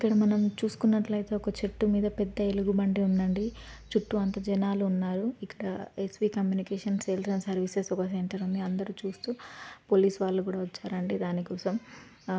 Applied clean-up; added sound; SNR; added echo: none; none; none; none.